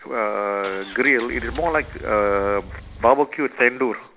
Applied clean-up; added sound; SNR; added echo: none; Engine; 15 dB; none.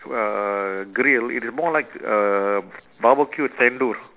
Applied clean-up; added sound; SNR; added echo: none; none; none; none.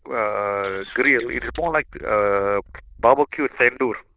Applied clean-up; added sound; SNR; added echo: neural diffusion model UNIVERSE++.